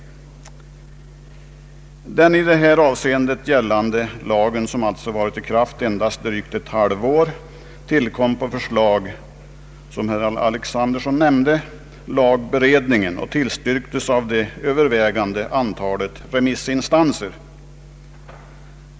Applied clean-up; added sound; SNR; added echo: none; none; none; none.